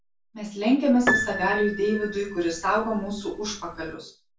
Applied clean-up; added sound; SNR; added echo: none; Piano; 5 dB; reverberation time 0.3 s.